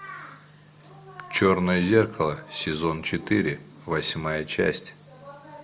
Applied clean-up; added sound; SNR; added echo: none; none; none; none.